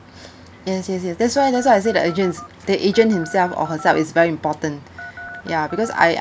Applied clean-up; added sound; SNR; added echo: none; Telephone; 16 dB; none.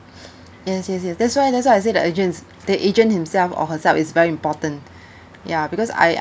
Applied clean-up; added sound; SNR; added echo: none; none; none; none.